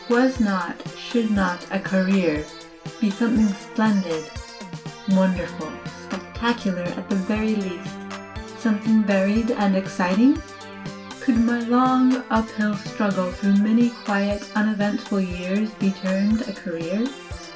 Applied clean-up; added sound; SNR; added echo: none; Organ; 13 dB; reverberation time 0.2 s.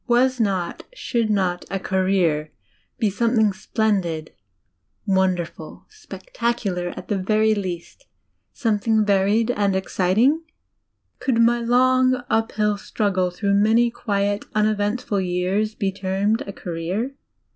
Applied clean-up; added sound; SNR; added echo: none; none; none; none.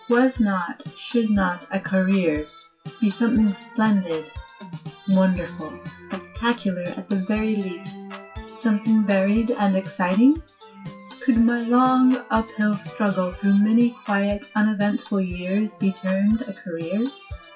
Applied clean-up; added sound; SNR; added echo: classical method WPE with log-MMSE.